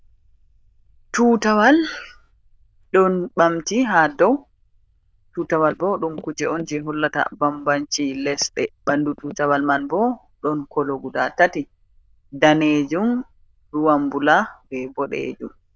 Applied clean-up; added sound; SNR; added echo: neural diffusion model UNIVERSE++.